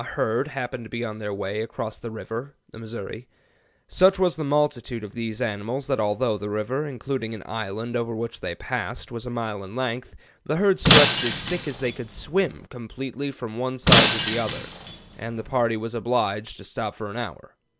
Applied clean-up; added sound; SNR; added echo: none; Shatter; -4 dB; none.